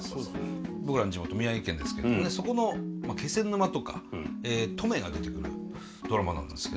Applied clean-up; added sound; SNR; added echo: none; none; none; none.